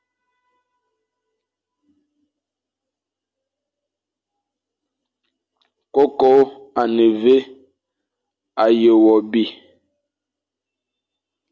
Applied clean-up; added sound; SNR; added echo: none; none; none; none.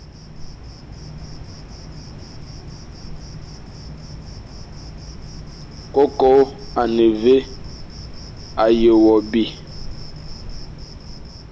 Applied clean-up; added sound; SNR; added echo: none; Cricket; 12 dB; none.